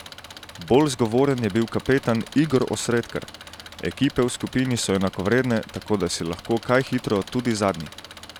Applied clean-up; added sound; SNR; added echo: none; Engine; 18 dB; none.